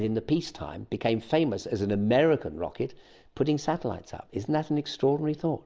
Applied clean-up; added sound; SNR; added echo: none; none; none; none.